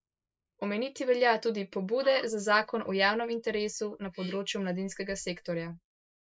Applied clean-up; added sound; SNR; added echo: neural mask model Resemble Enhance denoiser.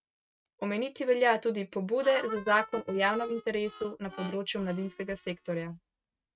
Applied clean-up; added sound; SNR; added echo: neural mask model RNNoise.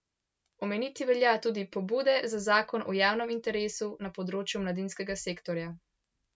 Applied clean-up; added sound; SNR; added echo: none; none; none; none.